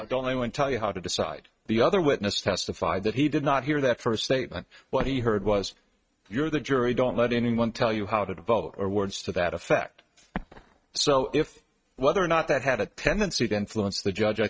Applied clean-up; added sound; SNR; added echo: neural mask model RNNoise.